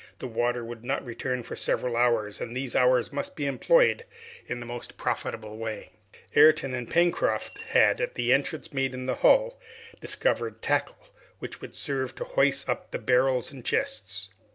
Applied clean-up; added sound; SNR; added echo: none; Coin (dropping) / Glass; 20 dB; none.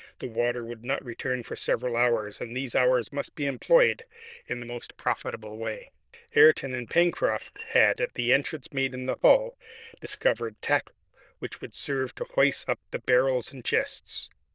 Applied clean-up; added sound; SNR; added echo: neural diffusion model UNIVERSE++.